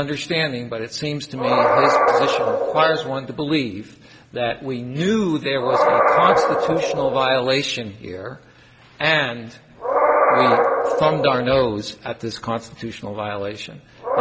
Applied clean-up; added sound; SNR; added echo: none; Animal; -2 dB; none.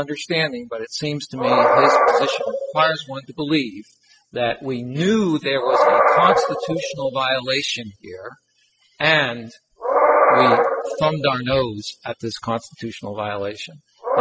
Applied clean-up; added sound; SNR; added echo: classical method spectral subtraction.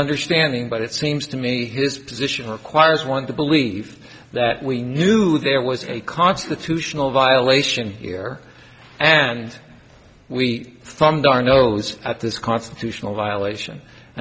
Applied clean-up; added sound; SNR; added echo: none; none; none; none.